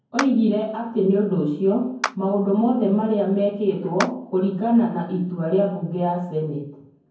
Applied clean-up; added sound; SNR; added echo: none; Clapping; 13 dB; reverberation time 0.9 s.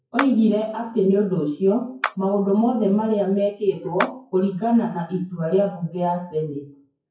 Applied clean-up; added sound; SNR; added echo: classical method WPE with log-MMSE.